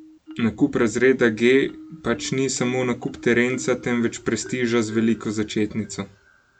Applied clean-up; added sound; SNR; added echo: none; Marimba, xylophone; 20 dB; none.